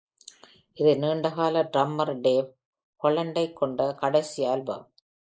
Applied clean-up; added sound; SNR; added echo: neural mask model Resemble Enhance denoiser.